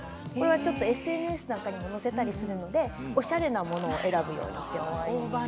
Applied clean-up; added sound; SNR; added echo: none; none; none; none.